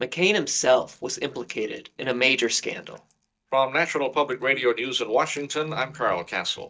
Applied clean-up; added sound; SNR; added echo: neural mask model DeepFilterNet 3.